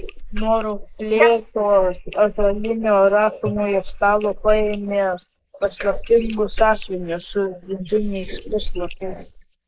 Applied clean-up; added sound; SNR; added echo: neural mask model Resemble Enhance denoiser.